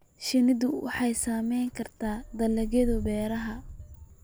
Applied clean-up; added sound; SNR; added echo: none; Engine starting / Motor vehicle (road); 11 dB; none.